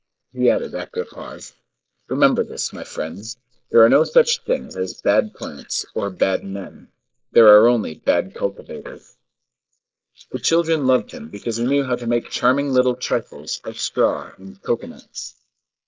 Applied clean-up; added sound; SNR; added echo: neural mask model Resemble Enhance denoiser.